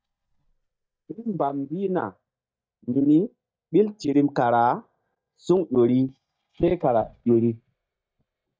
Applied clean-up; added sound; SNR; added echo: neural mask model DeepFilterNet 3.